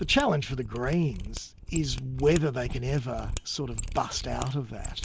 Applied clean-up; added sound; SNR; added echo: none; Mechanisms; 8 dB; none.